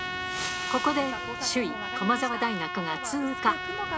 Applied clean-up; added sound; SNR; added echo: none; Trumpet; 5 dB; none.